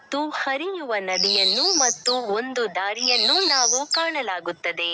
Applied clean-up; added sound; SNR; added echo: none; Bird; -3 dB; none.